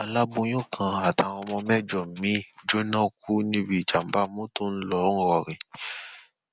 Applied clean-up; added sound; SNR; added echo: none; none; none; none.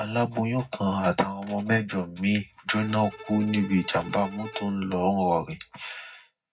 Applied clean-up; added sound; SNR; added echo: none; Bowed string instrument; 18 dB; reverberation time 0.4 s.